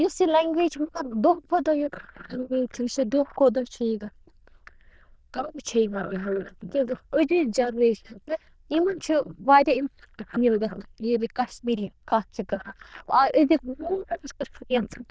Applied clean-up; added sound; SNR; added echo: neural diffusion model UNIVERSE++.